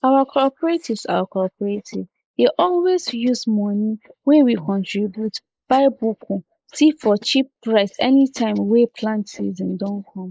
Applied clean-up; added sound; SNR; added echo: neural mask model Resemble Enhance denoiser.